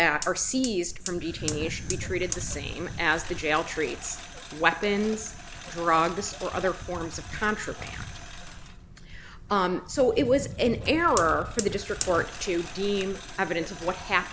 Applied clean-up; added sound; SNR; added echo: none; Engine + Fire; 11 dB; none.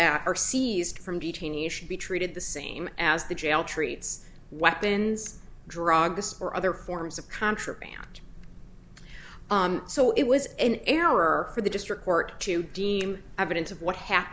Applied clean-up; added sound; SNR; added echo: none; none; none; none.